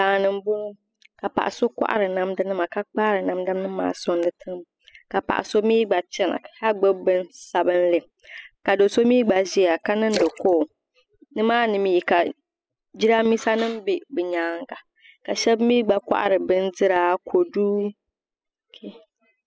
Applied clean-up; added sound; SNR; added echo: classical method spectral subtraction.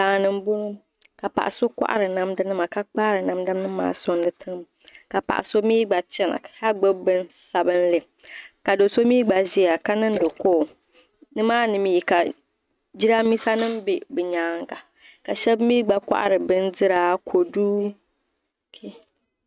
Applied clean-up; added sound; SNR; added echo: neural mask model RNNoise.